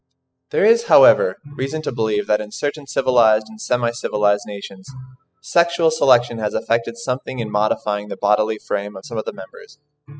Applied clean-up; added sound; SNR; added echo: classical method spectral subtraction.